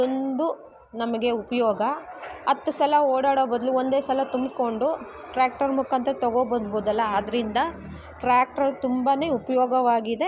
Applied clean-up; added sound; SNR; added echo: none; none; none; none.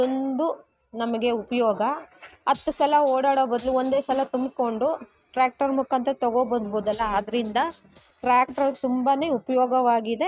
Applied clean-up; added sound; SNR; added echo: neural mask model RNNoise.